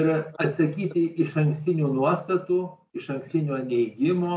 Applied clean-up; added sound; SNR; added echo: none; none; none; none.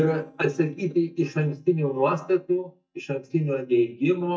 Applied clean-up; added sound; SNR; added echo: neural mask model DeepFilterNet 3.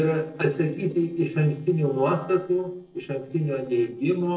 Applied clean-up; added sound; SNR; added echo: neural separator model SepFormer DNS4.